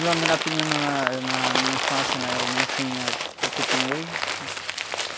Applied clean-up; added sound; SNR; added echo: none; Crumpling, crinkling; -3 dB; none.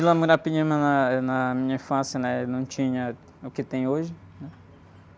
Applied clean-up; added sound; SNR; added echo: none; none; none; none.